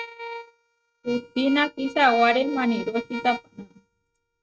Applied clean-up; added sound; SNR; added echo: neural mask model RNNoise.